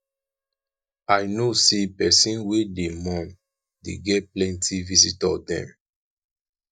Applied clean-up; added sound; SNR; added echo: neural mask model DeepFilterNet 3.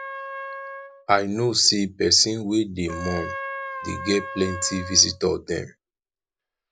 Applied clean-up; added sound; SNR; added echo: none; Trumpet; 12 dB; none.